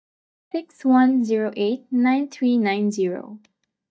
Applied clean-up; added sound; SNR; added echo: neural mask model DeepFilterNet 3.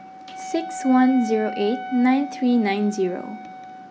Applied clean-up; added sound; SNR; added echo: none; Wind instrument, woodwind instrument; 12 dB; none.